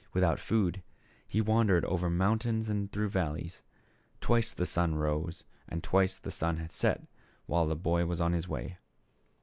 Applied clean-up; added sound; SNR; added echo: none; none; none; none.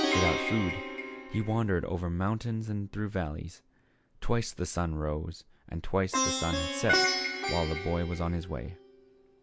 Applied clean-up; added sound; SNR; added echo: none; Plucked string instrument; 3 dB; none.